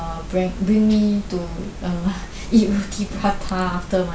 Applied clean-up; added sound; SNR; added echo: none; none; none; none.